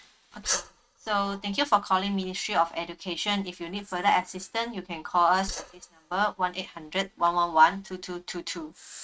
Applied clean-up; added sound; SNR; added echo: neural mask model RNNoise.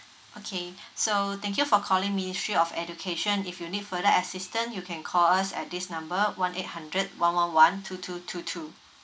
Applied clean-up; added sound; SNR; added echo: none; none; none; none.